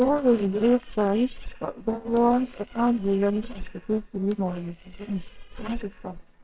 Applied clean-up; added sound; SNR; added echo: neural separator model SepFormer WHAMR!.